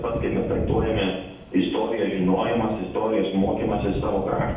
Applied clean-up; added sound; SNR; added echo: none; Thunder / Wind; 8 dB; reverberation time 0.8 s.